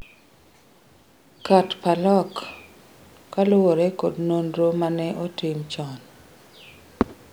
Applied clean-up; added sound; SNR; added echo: none; none; none; none.